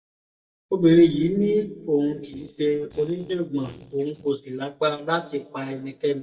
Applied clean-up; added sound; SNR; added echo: neural mask model DeepFilterNet 3.